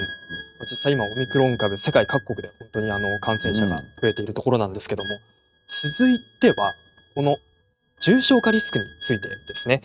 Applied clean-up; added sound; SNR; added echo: neural mask model RNNoise.